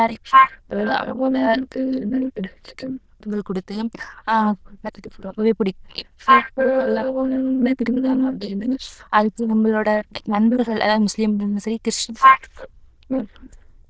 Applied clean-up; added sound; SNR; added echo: neural diffusion model UNIVERSE++.